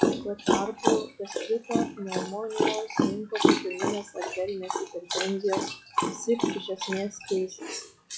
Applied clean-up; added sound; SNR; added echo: classical method log-MMSE.